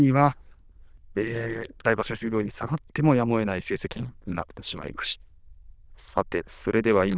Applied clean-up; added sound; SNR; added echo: neural diffusion model UNIVERSE++.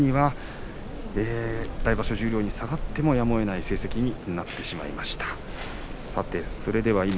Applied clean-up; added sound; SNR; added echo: none; Bird; 6 dB; none.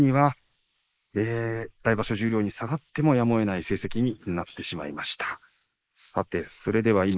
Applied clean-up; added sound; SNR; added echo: neural mask model Resemble Enhance denoiser.